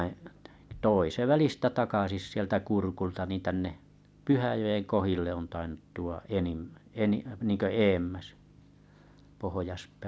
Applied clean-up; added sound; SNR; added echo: none; none; none; none.